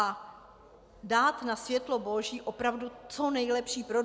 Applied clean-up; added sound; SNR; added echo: none; none; none; none.